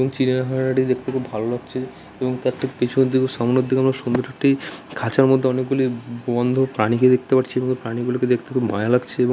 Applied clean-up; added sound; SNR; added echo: none; none; none; none.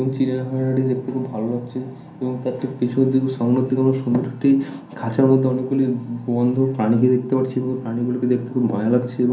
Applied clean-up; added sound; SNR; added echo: none; none; none; reverberation time 0.6 s.